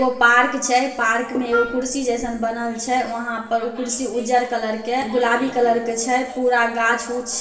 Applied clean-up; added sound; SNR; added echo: none; Wind instrument, woodwind instrument; 9 dB; reverberation time 0.9 s.